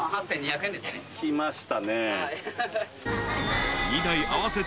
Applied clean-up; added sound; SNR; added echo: none; Chime; 20 dB; none.